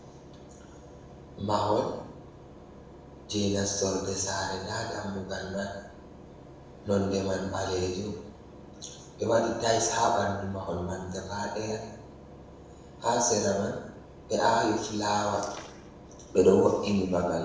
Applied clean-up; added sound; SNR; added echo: none; Engine / Boat, Water vehicle; 18 dB; reverberation time 0.8 s.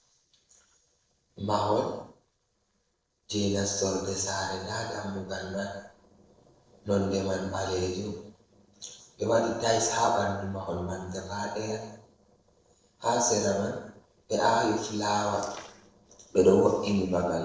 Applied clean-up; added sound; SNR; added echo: neural separator model SepFormer DNS4.